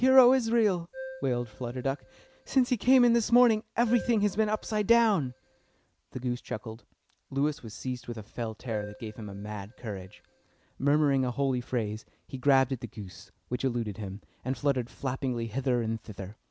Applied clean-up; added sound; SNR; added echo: none; Keyboard (musical); 18 dB; none.